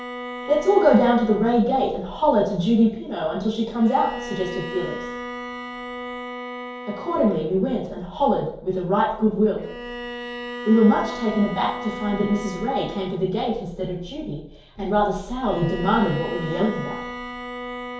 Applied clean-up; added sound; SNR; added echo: none; Bowed string instrument; 12 dB; reverberation time 2.4 s.